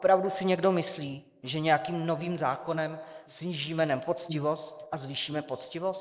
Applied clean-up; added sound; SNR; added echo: neural mask model Resemble Enhance denoiser.